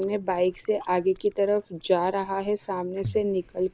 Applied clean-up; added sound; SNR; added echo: none; Chewing, mastication; 18 dB; none.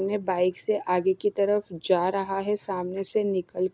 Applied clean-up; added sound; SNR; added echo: none; none; none; none.